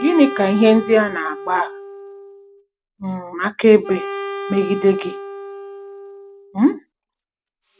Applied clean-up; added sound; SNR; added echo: none; Wind instrument, woodwind instrument; 12 dB; none.